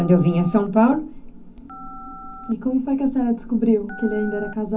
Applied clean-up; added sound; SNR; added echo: none; Telephone; 16 dB; reverberation time 0.3 s.